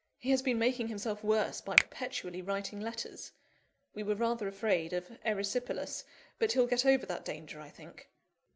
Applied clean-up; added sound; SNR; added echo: none; Finger snapping; 3 dB; none.